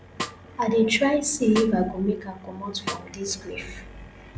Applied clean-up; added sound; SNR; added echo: none; Snare drum; 13 dB; none.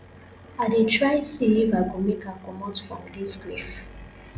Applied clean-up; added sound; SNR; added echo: none; none; none; none.